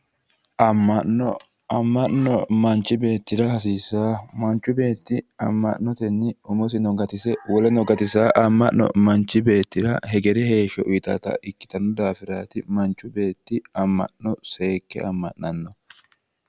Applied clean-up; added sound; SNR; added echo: none; none; none; none.